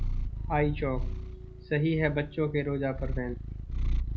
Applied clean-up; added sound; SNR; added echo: none; Purr; 2 dB; none.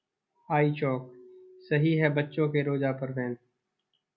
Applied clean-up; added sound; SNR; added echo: none; none; none; none.